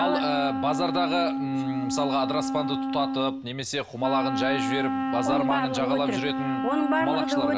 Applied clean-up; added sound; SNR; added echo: none; Wind instrument, woodwind instrument; 1 dB; none.